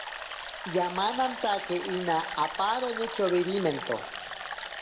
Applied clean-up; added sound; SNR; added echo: none; Stream; 7 dB; reverberation time 1.0 s.